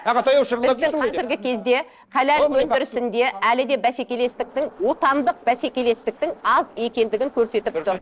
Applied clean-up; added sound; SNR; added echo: neural separator model SepFormer DNS4.